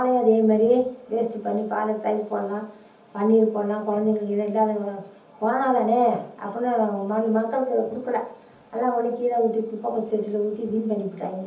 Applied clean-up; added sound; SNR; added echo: none; none; none; reverberation time 0.7 s.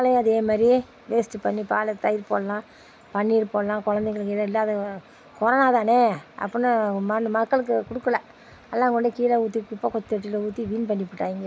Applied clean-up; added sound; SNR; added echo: none; none; none; none.